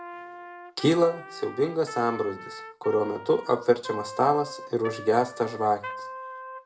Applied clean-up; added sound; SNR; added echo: none; Trumpet; 13 dB; reverberation time 0.3 s.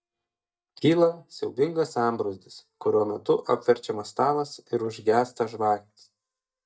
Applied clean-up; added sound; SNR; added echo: neural mask model DeepFilterNet 3.